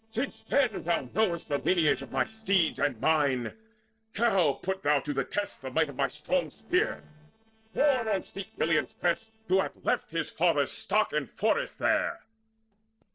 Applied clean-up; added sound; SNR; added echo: neural separator model SepFormer DNS4.